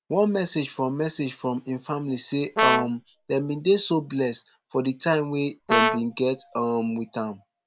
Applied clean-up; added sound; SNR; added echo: none; Brass instrument; 0 dB; none.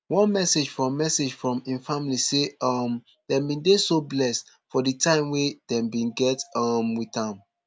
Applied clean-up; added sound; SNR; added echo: none; none; none; none.